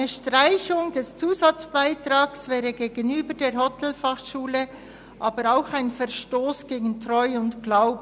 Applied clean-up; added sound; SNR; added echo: none; none; none; none.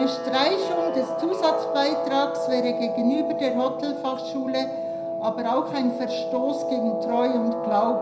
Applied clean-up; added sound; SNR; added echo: none; Guitar; 2 dB; reverberation time 0.4 s.